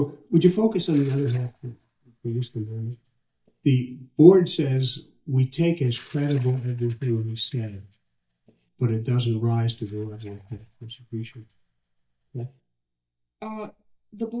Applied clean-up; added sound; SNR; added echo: neural mask model DeepFilterNet 3.